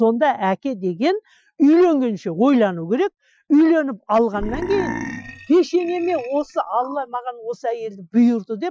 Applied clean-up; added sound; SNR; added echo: classical method Wiener filter.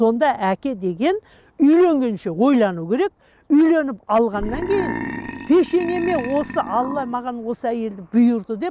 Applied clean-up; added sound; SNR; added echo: none; Burping, eructation; 10 dB; none.